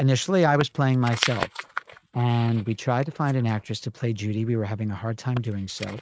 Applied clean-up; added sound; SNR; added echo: neural mask model RNNoise.